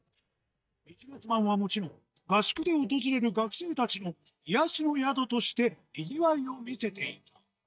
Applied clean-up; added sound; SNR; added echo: neural mask model DeepFilterNet 3.